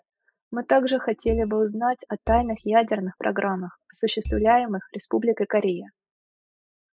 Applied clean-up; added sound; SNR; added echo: classical method spectral subtraction.